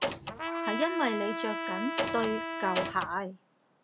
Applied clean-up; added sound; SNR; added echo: none; Trumpet + Door; 0 dB; none.